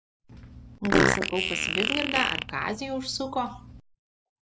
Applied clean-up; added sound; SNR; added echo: none; Fart; -3 dB; none.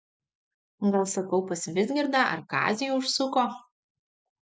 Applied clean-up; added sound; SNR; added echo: none; none; none; none.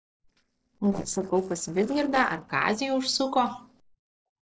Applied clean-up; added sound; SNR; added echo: neural separator model SepFormer DNS4.